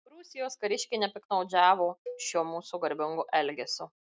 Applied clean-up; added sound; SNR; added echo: none; Cowbell; 18 dB; none.